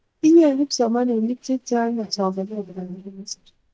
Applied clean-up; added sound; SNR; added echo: neural mask model DeepFilterNet 3.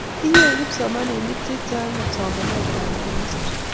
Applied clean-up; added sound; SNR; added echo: none; Hammer + Waves, surf; -3 dB; none.